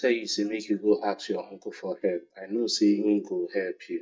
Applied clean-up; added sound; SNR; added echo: neural mask model DeepFilterNet 3.